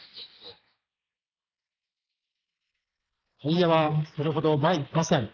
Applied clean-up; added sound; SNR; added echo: neural mask model Resemble Enhance denoiser.